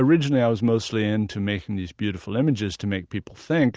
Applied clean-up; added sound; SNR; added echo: none; none; none; none.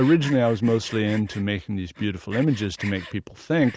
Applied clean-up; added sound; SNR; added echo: none; Sawing; 18 dB; none.